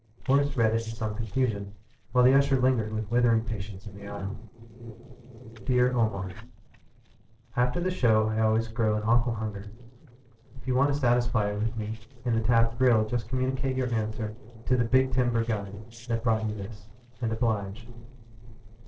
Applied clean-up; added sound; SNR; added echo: neural separator model SepFormer DNS4.